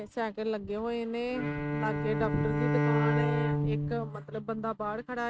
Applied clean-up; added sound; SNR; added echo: neural mask model RNNoise.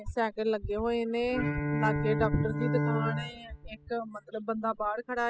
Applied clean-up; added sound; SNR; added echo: classical method spectral subtraction.